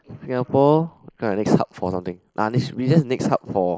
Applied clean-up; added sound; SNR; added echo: neural mask model Resemble Enhance denoiser.